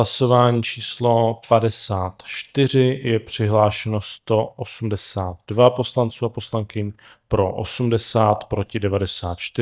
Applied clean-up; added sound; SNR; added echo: neural mask model DeepFilterNet 3.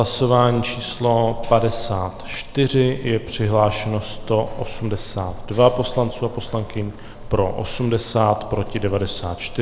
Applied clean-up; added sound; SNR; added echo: none; Livestock, farm animals, working animals; 12 dB; none.